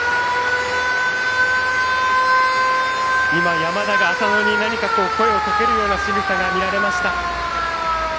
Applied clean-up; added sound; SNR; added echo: none; none; none; none.